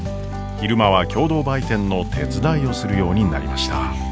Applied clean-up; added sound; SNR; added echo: none; none; none; none.